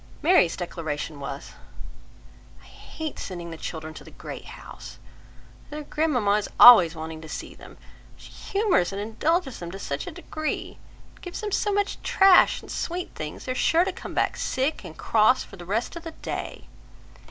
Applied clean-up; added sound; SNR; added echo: none; none; none; none.